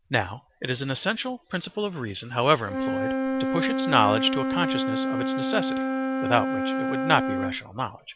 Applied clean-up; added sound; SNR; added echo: none; Wind instrument, woodwind instrument; 1 dB; none.